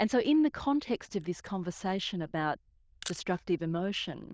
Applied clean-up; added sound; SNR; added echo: neural diffusion model UNIVERSE++.